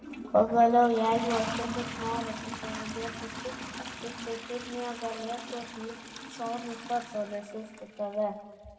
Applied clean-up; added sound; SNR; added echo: none; Toilet flush; 9 dB; reverberation time 1.9 s.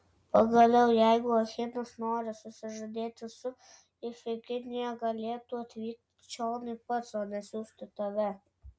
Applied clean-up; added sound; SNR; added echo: none; none; none; none.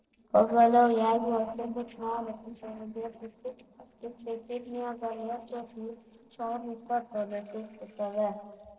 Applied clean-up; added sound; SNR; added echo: neural separator model SepFormer DNS4.